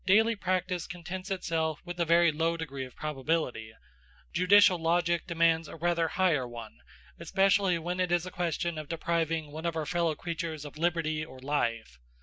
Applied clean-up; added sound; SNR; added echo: none; none; none; none.